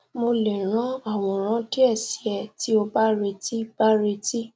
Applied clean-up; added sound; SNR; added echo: none; none; none; none.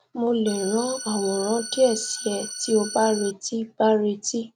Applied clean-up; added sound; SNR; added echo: none; Organ; 10 dB; none.